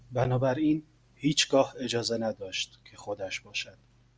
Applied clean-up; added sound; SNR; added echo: none; none; none; none.